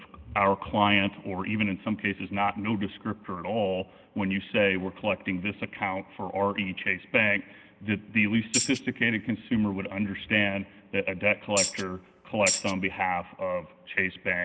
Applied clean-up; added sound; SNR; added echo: none; Tambourine; 3 dB; none.